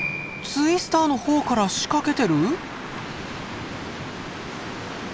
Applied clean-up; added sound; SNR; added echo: none; Piano; 15 dB; none.